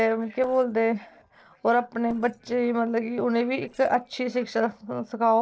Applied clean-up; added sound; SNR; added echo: neural separator model SepFormer DNS4.